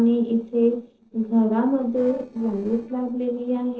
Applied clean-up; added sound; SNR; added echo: neural separator model SepFormer DNS4.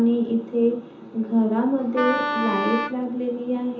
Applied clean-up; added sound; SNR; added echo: none; Wind instrument, woodwind instrument; 3 dB; reverberation time 0.6 s.